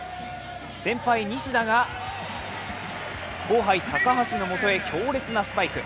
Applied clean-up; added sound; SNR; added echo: none; none; none; none.